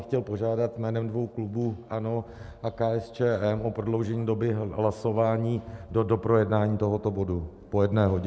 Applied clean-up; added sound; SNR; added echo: none; none; none; none.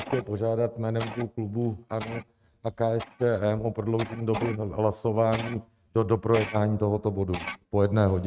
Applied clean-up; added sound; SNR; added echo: neural mask model RNNoise.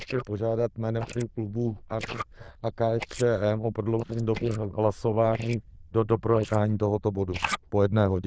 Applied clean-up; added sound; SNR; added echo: neural diffusion model UNIVERSE++.